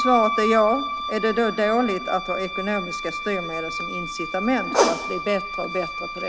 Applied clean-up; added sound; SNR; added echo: none; Wind instrument, woodwind instrument; 5 dB; none.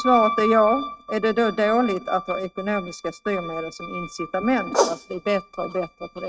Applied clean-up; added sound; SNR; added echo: neural mask model RNNoise.